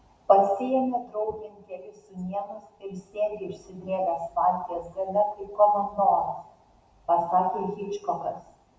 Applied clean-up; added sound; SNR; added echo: none; none; none; none.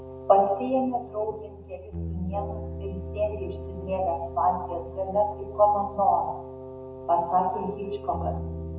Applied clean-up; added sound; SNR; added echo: none; Bass guitar + Wind instrument, woodwind instrument; 9 dB; none.